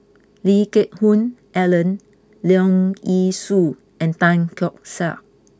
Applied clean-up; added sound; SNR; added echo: none; none; none; none.